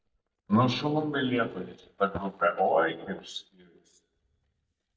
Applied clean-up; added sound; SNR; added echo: neural mask model DeepFilterNet 3.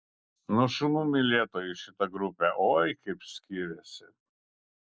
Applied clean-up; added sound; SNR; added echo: none; none; none; none.